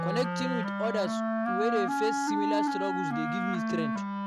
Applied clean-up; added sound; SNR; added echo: none; Wind instrument, woodwind instrument; -3 dB; none.